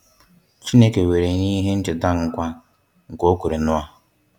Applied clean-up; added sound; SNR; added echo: none; none; none; none.